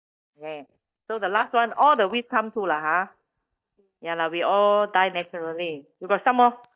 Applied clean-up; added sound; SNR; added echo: neural mask model DeepFilterNet 3.